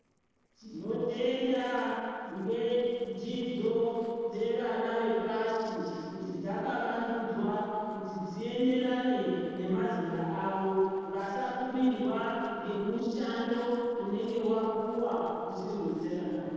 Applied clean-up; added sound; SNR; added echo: neural separator model SepFormer DNS4.